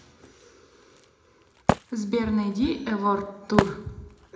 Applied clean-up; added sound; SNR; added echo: none; Wood; 3 dB; reverberation time 0.5 s.